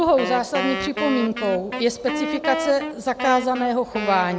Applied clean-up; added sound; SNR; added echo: none; Wind instrument, woodwind instrument; 7 dB; none.